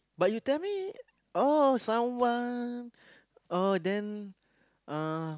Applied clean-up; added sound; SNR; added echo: none; none; none; none.